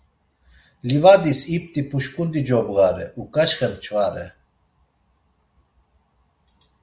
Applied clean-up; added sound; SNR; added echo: none; none; none; none.